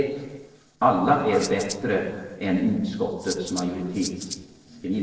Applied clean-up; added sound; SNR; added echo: neural separator model SepFormer DNS4.